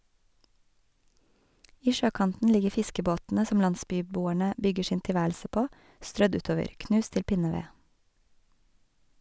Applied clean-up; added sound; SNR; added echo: none; none; none; none.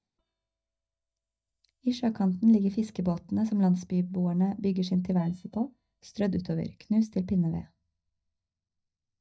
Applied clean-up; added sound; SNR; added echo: neural mask model DeepFilterNet 3.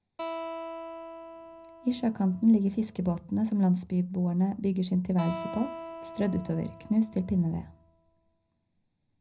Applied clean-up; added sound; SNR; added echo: none; Acoustic guitar; 13 dB; reverberation time 0.4 s.